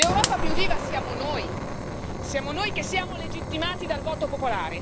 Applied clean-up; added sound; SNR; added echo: none; Fire; -2 dB; none.